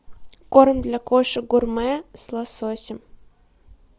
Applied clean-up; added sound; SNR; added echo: none; none; none; none.